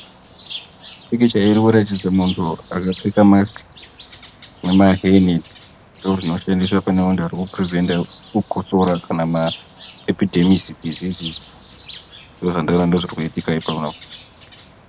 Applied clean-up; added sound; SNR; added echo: none; Bird; 18 dB; none.